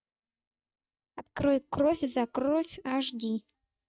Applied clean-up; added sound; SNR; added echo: neural mask model DeepFilterNet 3.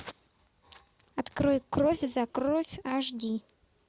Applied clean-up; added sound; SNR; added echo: none; none; none; none.